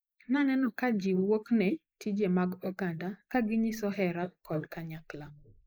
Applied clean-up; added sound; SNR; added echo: neural mask model Resemble Enhance denoiser.